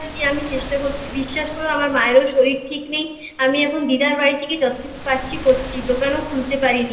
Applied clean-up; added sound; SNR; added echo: none; Waves, surf; 14 dB; reverberation time 1.4 s.